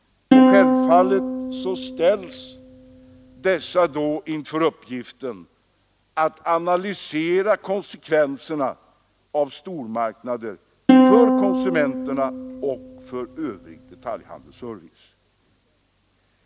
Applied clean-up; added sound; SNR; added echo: none; Plucked string instrument; -4 dB; none.